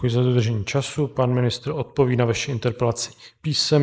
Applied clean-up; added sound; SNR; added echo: neural mask model Resemble Enhance denoiser.